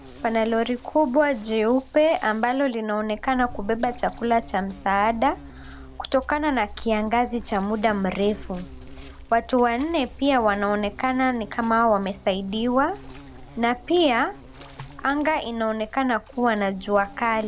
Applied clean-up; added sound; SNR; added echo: none; Insect; 17 dB; none.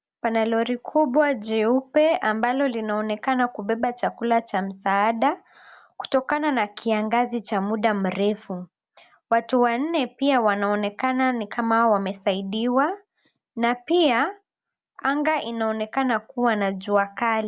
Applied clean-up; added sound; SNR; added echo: none; none; none; none.